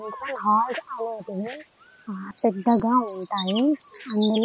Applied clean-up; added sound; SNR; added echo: none; Bird; 13 dB; none.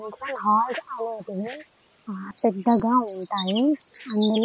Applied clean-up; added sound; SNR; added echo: neural mask model Resemble Enhance denoiser.